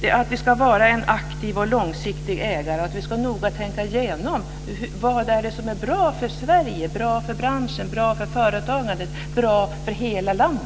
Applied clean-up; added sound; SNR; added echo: none; none; none; none.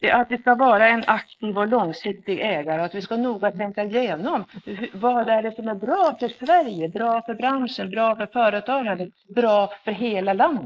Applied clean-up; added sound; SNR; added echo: neural mask model Resemble Enhance denoiser.